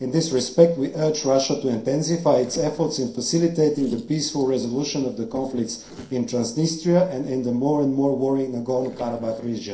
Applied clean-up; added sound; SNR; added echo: neural separator model SepFormer DNS4.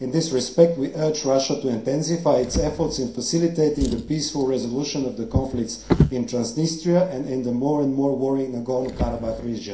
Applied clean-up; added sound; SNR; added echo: none; Drawer open or close; 8 dB; reverberation time 0.5 s.